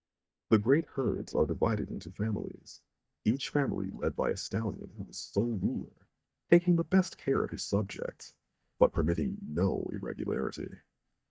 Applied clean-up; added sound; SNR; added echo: neural mask model DeepFilterNet 3.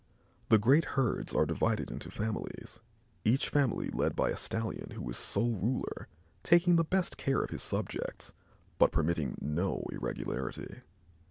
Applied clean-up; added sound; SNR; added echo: none; none; none; none.